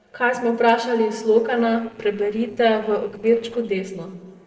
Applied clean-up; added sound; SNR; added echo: neural separator model SepFormer DNS4.